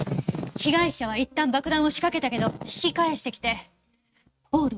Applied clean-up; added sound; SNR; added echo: neural mask model RNNoise.